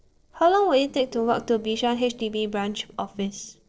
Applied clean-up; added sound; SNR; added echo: neural separator model SepFormer DNS4.